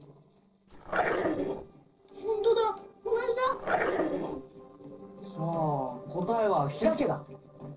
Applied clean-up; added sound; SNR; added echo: neural separator model SepFormer DNS4.